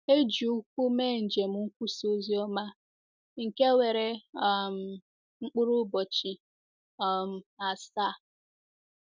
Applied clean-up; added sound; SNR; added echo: none; none; none; none.